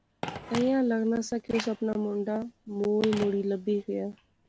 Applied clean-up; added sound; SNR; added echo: none; Telephone; 13 dB; none.